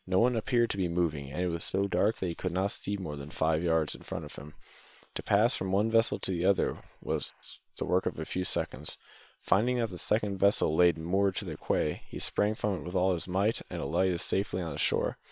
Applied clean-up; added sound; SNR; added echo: neural separator model SepFormer WHAM!.